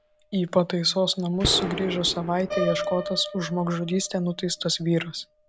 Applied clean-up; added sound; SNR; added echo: none; Piano + Gunshot, gunfire; 8 dB; none.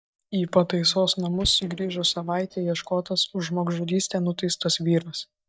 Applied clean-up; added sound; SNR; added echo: neural mask model DeepFilterNet 3.